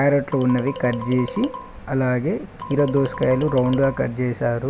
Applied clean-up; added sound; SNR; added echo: none; Marimba, xylophone; 14 dB; none.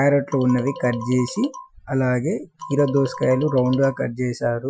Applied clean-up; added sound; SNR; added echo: classical method Wiener filter.